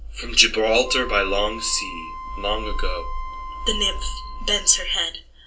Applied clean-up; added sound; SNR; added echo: none; Wind instrument, woodwind instrument; 14 dB; reverberation time 0.2 s.